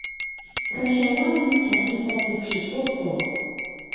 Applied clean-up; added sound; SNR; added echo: none; Cutlery, silverware / Dishes, pots, and pans / Chink, clink; -1 dB; reverberation time 2.0 s.